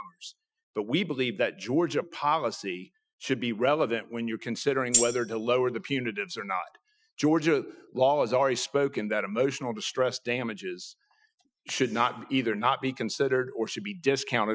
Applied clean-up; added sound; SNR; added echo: classical method Wiener filter.